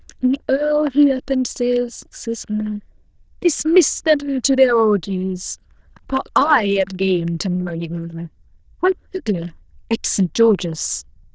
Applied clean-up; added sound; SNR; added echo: neural diffusion model UNIVERSE++.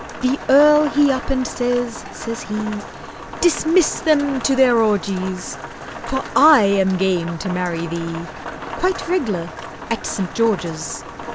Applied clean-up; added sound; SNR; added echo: none; Rain; 12 dB; none.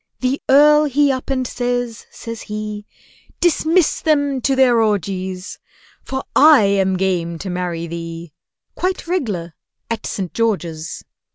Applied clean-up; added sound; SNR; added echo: none; none; none; none.